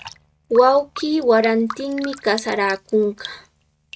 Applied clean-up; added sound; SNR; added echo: neural mask model RNNoise.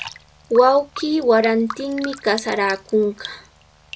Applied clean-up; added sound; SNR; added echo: none; Raindrop; 17 dB; none.